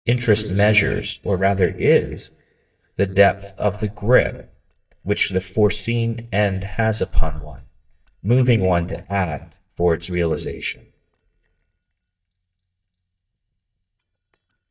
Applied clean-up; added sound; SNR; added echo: neural mask model DeepFilterNet 3.